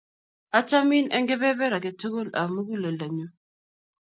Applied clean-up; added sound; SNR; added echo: none; none; none; none.